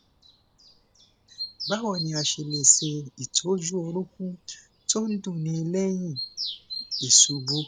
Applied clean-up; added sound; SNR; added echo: none; Bird vocalization, bird call, bird song; 11 dB; none.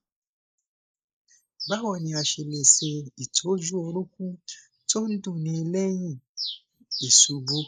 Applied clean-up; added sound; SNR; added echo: neural mask model Resemble Enhance denoiser.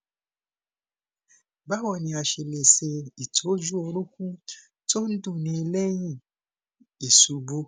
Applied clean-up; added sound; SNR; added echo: none; none; none; none.